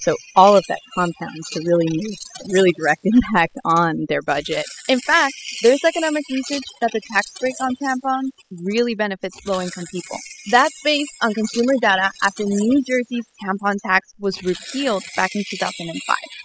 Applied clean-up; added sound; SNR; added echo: classical method spectral subtraction.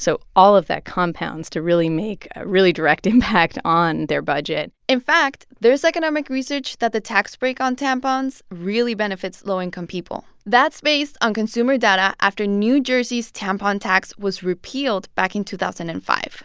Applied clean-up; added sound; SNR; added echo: none; none; none; none.